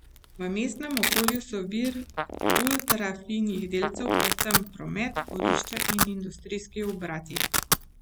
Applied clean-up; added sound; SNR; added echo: none; Fart + Domestic sounds, home sounds; -2 dB; none.